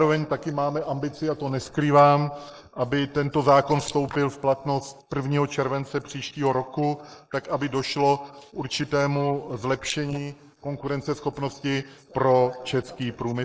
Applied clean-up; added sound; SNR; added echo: neural mask model Resemble Enhance denoiser.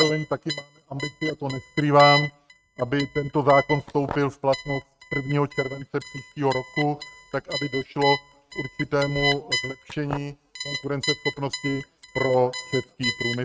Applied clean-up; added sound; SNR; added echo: neural mask model RNNoise.